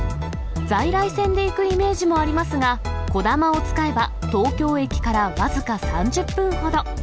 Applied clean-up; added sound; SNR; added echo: none; none; none; none.